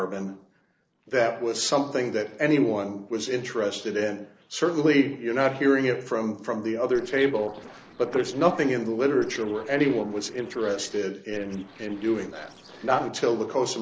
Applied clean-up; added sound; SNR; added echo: neural separator model SepFormer DNS4.